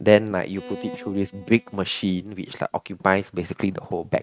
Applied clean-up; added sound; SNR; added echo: neural mask model RNNoise.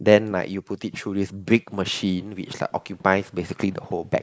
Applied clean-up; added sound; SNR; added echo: neural mask model Resemble Enhance denoiser.